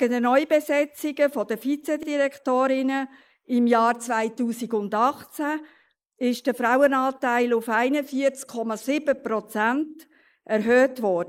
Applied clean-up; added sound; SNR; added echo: neural mask model Resemble Enhance denoiser.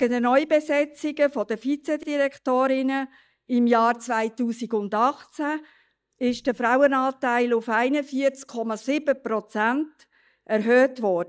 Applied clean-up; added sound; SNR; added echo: neural mask model DeepFilterNet 3.